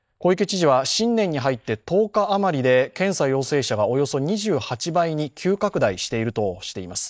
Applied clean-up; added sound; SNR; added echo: neural mask model DeepFilterNet 3.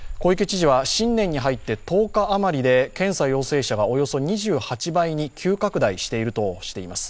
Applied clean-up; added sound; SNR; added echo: none; Frog; 16 dB; none.